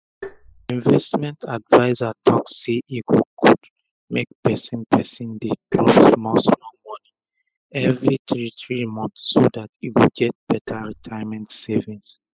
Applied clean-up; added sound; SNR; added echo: classical method spectral subtraction.